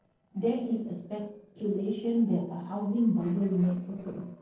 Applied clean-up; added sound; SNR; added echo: neural separator model SepFormer DNS4.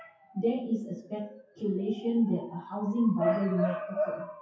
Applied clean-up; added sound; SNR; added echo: classical method WPE with log-MMSE.